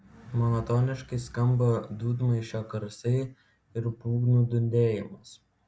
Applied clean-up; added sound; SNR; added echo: none; none; none; none.